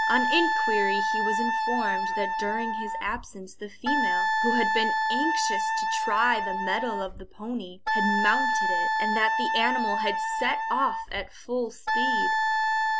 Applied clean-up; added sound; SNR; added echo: none; Wind instrument, woodwind instrument; -4 dB; none.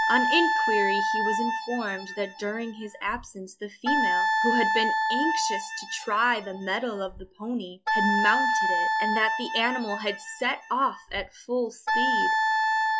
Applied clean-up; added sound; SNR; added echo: classical method log-MMSE.